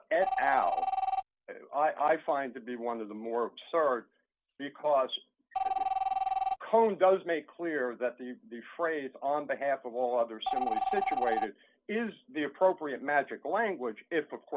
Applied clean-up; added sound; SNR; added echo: none; Telephone; 4 dB; none.